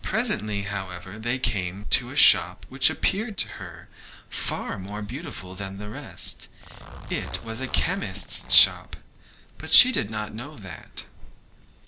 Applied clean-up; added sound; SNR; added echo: none; Zipper (clothing); 15 dB; none.